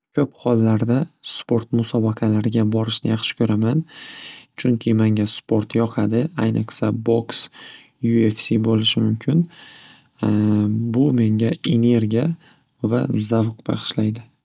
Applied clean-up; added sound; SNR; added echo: none; none; none; none.